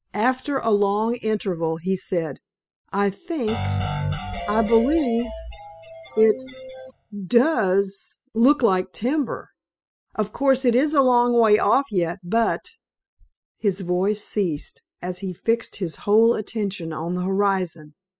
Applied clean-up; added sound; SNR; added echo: classical method spectral subtraction.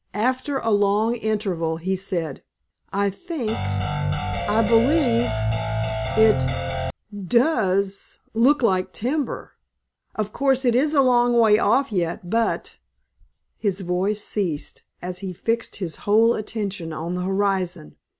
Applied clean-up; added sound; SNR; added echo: none; Guitar; 1 dB; none.